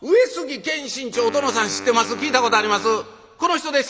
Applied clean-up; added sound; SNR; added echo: none; Wind instrument, woodwind instrument; 15 dB; none.